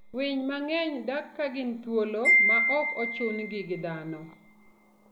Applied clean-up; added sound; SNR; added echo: none; Wind chime; -2 dB; none.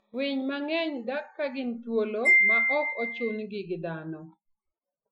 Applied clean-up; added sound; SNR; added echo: classical method Wiener filter.